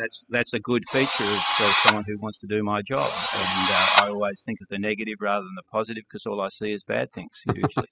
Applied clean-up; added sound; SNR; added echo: classical method spectral subtraction.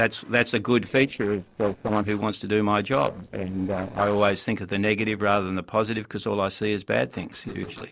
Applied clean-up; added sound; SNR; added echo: neural separator model SepFormer DNS4.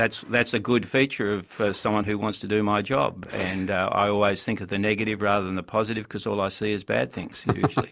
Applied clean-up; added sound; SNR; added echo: none; none; none; none.